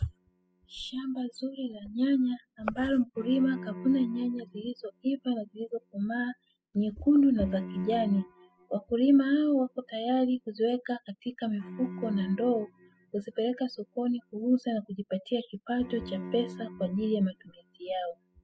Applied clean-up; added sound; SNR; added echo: classical method spectral subtraction.